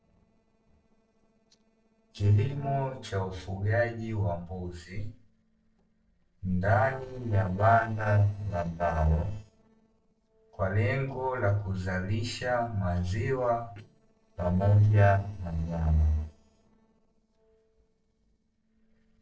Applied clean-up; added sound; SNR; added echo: neural separator model SepFormer DNS4.